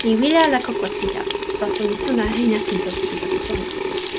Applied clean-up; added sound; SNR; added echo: none; Sink (filling or washing) / Water tap, faucet; 2 dB; none.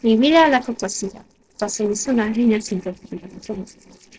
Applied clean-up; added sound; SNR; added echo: neural separator model SepFormer DNS4.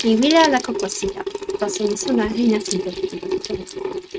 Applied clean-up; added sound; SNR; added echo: neural mask model RNNoise.